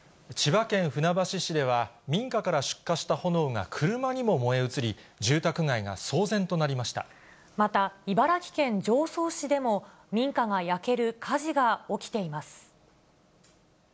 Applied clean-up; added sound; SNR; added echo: none; none; none; none.